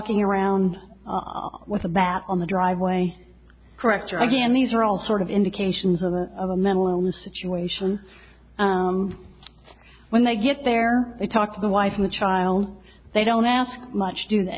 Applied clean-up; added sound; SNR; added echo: none; none; none; none.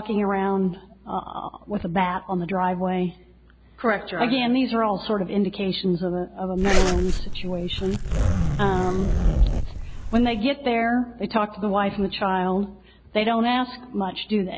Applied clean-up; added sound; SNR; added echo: none; Zipper (clothing); -2 dB; none.